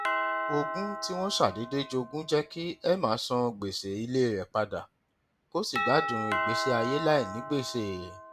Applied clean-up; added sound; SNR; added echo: none; Doorbell; 5 dB; none.